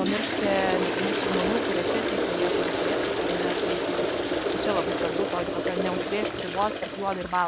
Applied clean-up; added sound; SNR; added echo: none; Toilet flush; -3 dB; none.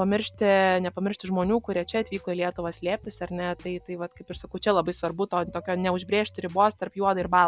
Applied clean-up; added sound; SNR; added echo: none; none; none; none.